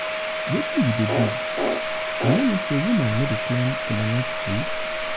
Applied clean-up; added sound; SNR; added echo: none; Domestic sounds, home sounds + Fart; 1 dB; none.